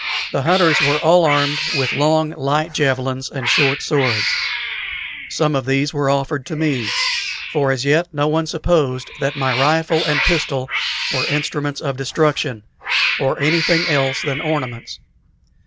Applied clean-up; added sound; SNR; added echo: none; Cat; 5 dB; none.